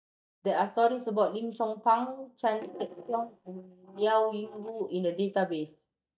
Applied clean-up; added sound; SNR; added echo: neural mask model DeepFilterNet 3.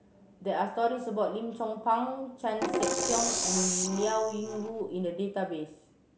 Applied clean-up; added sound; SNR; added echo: none; Percussion; -1 dB; none.